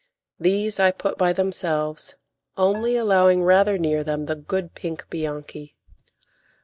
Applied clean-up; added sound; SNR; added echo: neural mask model DeepFilterNet 3.